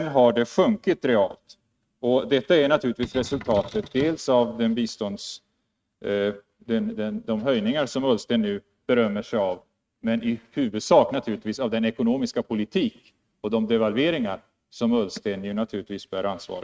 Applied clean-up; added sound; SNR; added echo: neural mask model RNNoise.